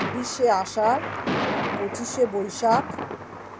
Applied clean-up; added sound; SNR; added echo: none; Thunder; 5 dB; none.